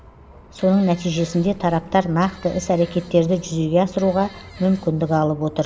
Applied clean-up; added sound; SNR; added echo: none; Fart + Bus; 20 dB; none.